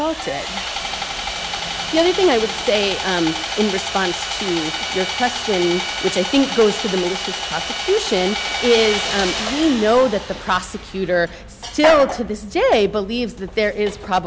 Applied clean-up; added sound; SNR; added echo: none; Sawing; 6 dB; none.